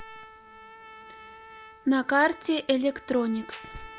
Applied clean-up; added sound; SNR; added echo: none; Trumpet; 19 dB; none.